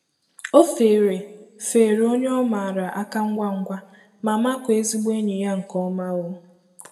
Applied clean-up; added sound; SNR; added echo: none; none; none; reverberation time 0.7 s.